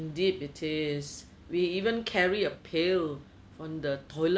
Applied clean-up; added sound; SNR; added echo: none; none; none; none.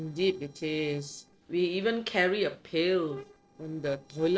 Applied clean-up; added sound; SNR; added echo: neural separator model SepFormer DNS4.